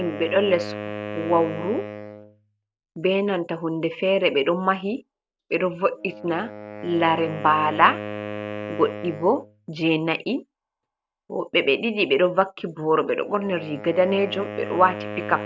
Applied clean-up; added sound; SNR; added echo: none; Wind instrument, woodwind instrument; 12 dB; none.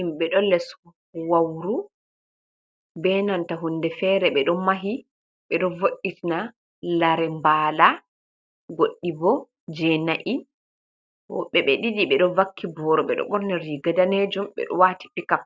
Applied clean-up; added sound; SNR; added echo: none; none; none; none.